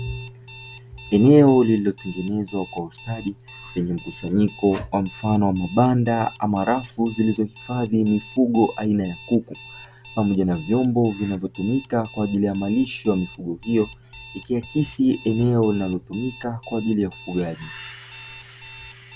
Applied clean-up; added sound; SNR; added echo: none; Alarm; 18 dB; none.